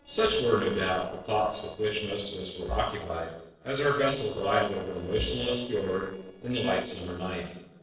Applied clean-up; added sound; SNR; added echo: neural separator model SepFormer DNS4.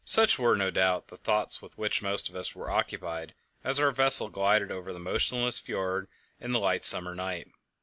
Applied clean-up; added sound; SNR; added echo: none; none; none; none.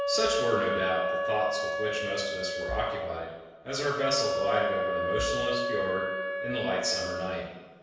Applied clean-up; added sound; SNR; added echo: none; Wind instrument, woodwind instrument; 0 dB; reverberation time 1.2 s.